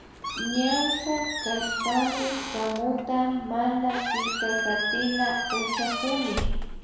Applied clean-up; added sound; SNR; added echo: none; Squeak; 2 dB; reverberation time 1.1 s.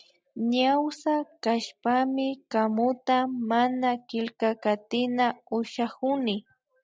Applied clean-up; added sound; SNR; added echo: none; none; none; none.